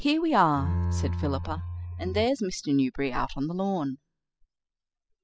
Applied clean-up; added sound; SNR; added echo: classical method spectral subtraction.